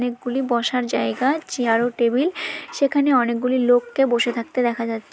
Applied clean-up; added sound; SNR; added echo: none; none; none; none.